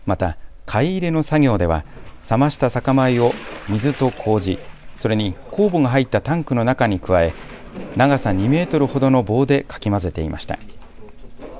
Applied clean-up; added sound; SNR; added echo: none; none; none; none.